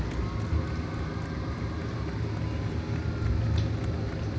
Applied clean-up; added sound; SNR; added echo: none; Applause; 15 dB; reverberation time 0.4 s.